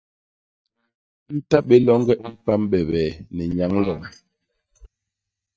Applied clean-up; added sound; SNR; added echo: neural mask model DeepFilterNet 3.